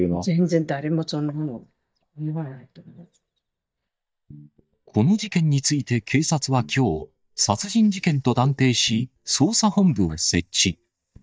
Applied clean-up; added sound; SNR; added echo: neural mask model DeepFilterNet 3.